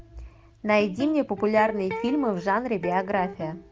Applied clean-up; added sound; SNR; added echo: none; Electric guitar; 12 dB; none.